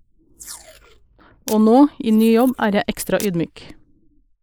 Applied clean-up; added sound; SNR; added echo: neural mask model Resemble Enhance denoiser.